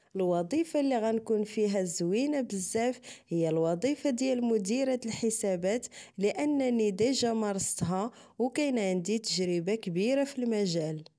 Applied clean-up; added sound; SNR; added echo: none; none; none; none.